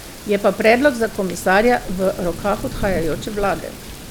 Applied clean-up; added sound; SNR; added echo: none; Thunder / Rain; 11 dB; none.